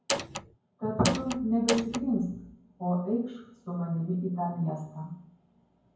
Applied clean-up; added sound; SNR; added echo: none; Door; 2 dB; reverberation time 0.9 s.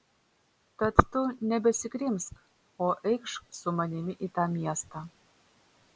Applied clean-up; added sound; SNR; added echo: none; none; none; none.